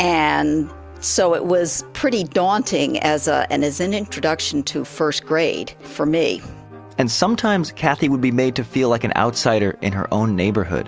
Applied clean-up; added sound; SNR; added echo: none; none; none; none.